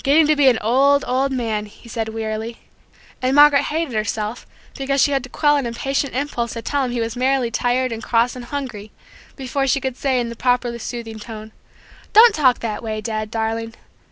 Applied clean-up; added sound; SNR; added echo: none; none; none; none.